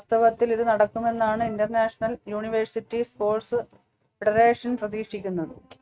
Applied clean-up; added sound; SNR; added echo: neural mask model RNNoise.